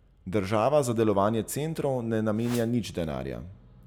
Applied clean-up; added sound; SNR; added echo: none; Whoosh, swoosh, swish; 16 dB; none.